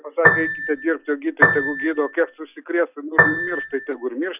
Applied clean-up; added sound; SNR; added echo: classical method log-MMSE.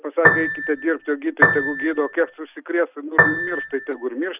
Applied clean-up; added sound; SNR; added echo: none; Piano; -2 dB; none.